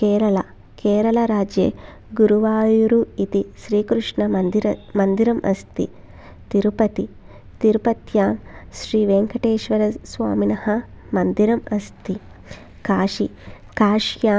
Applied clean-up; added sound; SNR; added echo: none; none; none; none.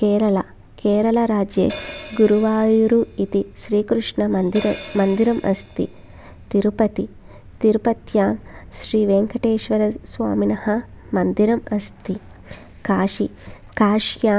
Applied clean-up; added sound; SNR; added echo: none; Hi-hat; 14 dB; none.